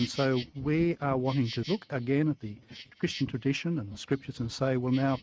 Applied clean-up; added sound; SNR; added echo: neural mask model RNNoise.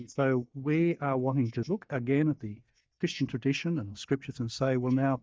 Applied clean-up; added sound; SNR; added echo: neural mask model DeepFilterNet 3.